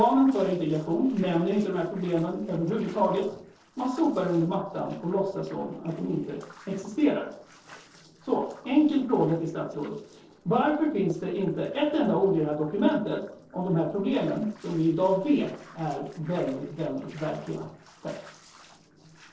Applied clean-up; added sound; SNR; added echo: neural separator model SepFormer DNS4.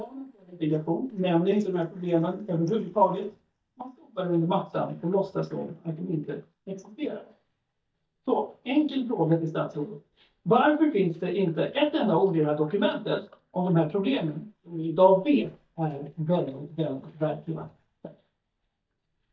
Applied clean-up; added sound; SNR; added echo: neural mask model DeepFilterNet 3.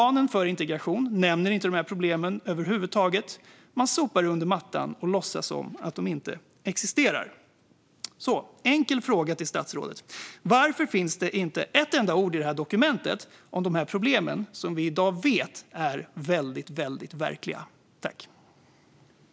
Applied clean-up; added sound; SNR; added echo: none; none; none; none.